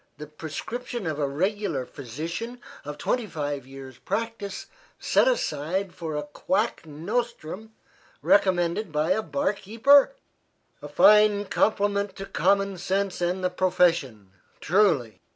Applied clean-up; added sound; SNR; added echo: none; none; none; none.